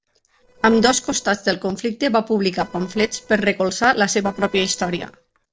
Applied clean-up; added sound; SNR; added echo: neural separator model SepFormer DNS4.